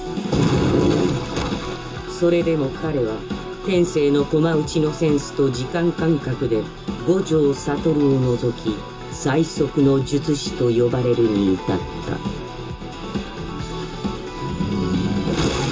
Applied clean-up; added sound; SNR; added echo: none; none; none; reverberation time 0.2 s.